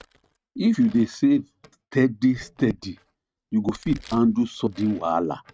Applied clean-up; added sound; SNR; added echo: neural mask model RNNoise.